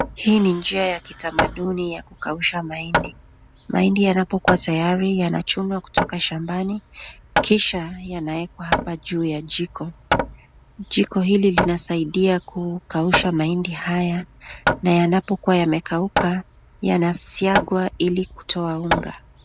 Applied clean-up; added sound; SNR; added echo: none; Hammer; 6 dB; none.